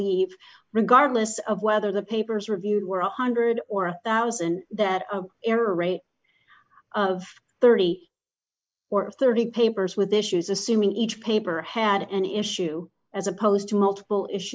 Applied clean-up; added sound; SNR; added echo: neural mask model Resemble Enhance denoiser.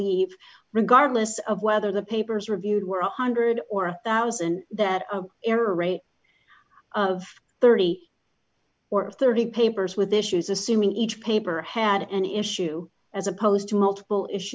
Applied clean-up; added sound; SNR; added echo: none; none; none; none.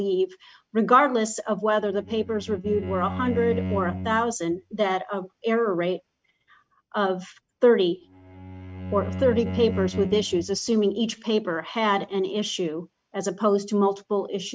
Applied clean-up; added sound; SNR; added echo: neural mask model RNNoise.